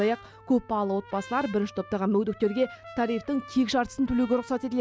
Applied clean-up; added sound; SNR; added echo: none; Trumpet; 20 dB; none.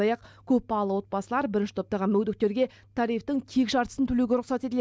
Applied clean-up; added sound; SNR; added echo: none; none; none; none.